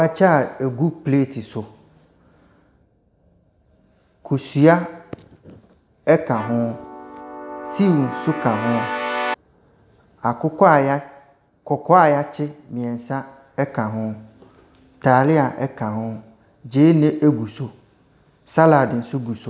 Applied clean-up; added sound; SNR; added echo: none; Keyboard (musical); 7 dB; none.